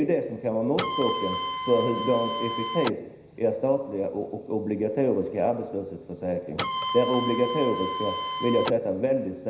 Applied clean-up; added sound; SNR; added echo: none; Printer; 4 dB; reverberation time 0.9 s.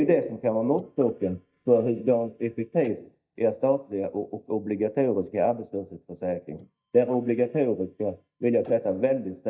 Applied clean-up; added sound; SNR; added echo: neural mask model DeepFilterNet 3.